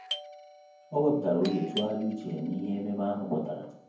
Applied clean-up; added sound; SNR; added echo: none; Doorbell; 13 dB; reverberation time 0.9 s.